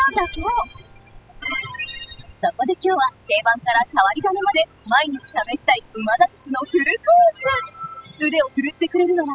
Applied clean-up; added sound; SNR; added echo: classical method spectral subtraction.